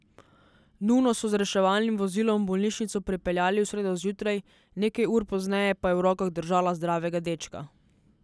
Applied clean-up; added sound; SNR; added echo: none; none; none; none.